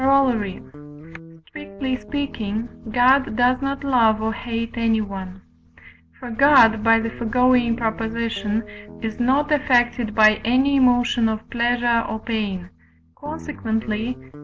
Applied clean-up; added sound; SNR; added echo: none; Guitar; 19 dB; none.